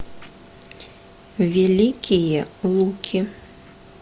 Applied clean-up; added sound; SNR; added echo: none; none; none; none.